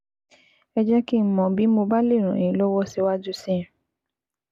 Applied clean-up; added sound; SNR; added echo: none; none; none; none.